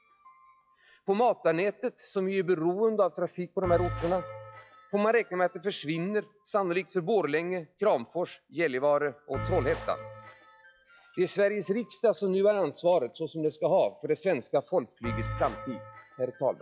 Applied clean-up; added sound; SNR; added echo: classical method log-MMSE.